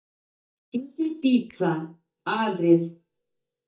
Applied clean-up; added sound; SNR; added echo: neural mask model DeepFilterNet 3.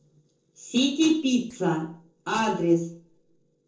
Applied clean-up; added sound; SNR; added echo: neural separator model SepFormer DNS4.